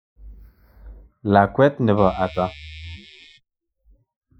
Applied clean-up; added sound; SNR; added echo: classical method Wiener filter.